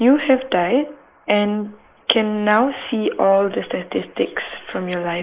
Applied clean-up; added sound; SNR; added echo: neural mask model Resemble Enhance denoiser.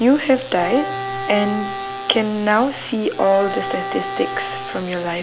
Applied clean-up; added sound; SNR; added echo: none; Wind instrument, woodwind instrument; 9 dB; none.